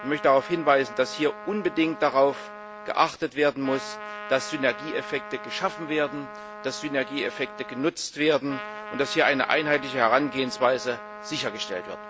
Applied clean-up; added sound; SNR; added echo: none; Trumpet; 13 dB; none.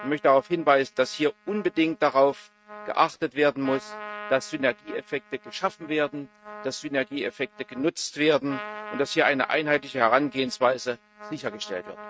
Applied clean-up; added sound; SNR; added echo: neural mask model RNNoise.